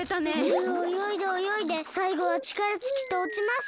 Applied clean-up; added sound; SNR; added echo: none; none; none; none.